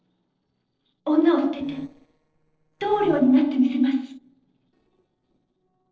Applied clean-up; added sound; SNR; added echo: neural separator model SepFormer DNS4.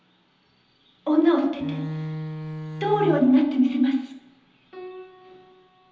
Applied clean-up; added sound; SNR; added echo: none; Bowed string instrument; 8 dB; reverberation time 0.9 s.